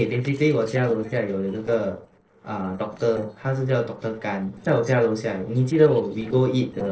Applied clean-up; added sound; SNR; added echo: neural separator model SepFormer DNS4.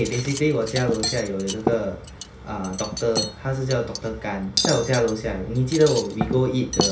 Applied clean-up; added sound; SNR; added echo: none; Cutlery, silverware; 6 dB; reverberation time 0.2 s.